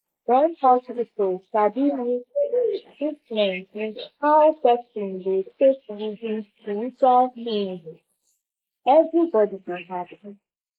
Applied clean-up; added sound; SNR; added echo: neural mask model Resemble Enhance denoiser.